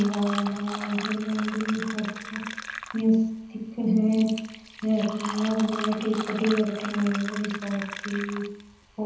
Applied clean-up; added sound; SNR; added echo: none; Fill (with liquid); 10 dB; reverberation time 0.9 s.